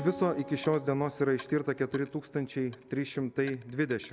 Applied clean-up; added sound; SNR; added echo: none; Acoustic guitar + Coin (dropping); 17 dB; none.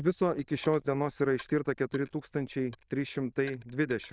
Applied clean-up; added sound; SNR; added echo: neural diffusion model UNIVERSE++.